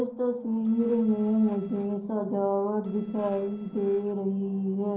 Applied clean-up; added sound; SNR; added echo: neural separator model SepFormer DNS4.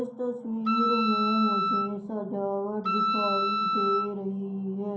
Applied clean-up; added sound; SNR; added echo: none; Wind instrument, woodwind instrument; -2 dB; reverberation time 0.6 s.